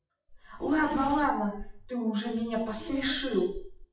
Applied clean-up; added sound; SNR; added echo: classical method WPE with log-MMSE.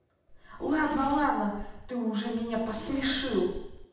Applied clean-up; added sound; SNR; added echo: none; Zipper (clothing); 10 dB; reverberation time 0.9 s.